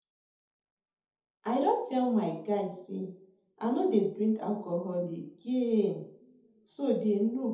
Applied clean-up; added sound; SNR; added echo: none; none; none; reverberation time 0.6 s.